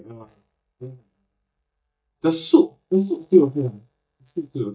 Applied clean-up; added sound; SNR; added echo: neural mask model DeepFilterNet 3.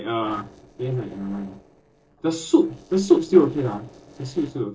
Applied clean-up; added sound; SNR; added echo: neural separator model SepFormer DNS4.